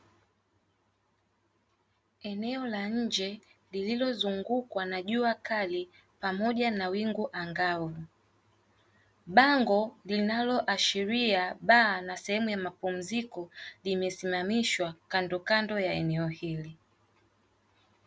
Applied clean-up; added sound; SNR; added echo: none; none; none; none.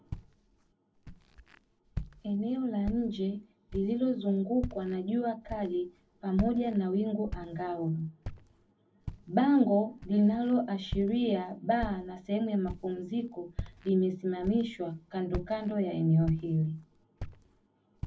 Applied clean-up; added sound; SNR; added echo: none; Walk, footsteps; 13 dB; reverberation time 0.3 s.